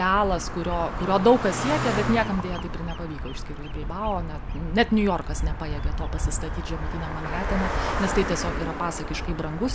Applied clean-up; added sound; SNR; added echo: none; Car passing by + Bird vocalization, bird call, bird song; 3 dB; none.